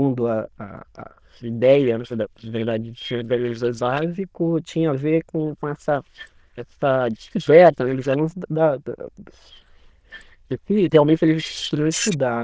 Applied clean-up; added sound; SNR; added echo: neural diffusion model UNIVERSE++.